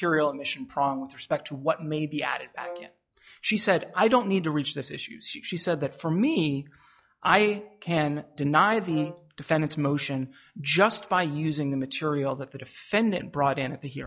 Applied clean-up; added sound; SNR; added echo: classical method log-MMSE.